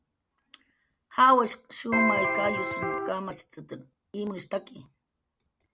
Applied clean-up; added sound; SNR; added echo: none; Electric guitar; -2 dB; none.